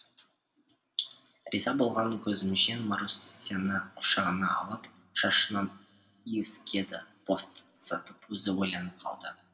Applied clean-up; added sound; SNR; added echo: none; none; none; reverberation time 0.9 s.